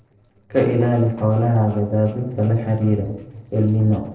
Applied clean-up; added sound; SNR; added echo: neural separator model SepFormer DNS4.